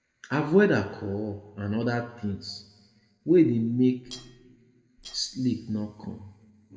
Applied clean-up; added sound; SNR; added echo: neural separator model SepFormer DNS4.